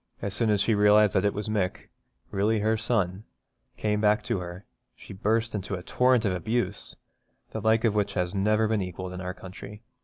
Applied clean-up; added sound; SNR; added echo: none; none; none; none.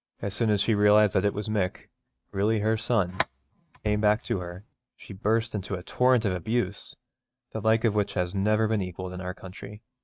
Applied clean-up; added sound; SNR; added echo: neural mask model RNNoise.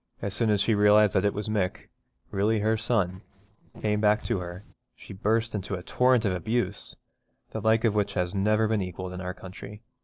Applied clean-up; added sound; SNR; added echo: neural separator model SepFormer DNS4.